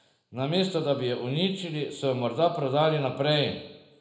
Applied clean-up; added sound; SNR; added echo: none; none; none; reverberation time 0.7 s.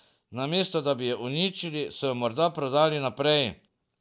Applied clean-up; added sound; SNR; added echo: none; none; none; none.